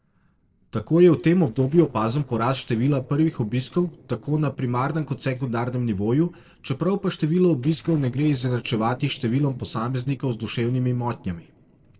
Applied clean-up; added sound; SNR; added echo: neural separator model SepFormer DNS4.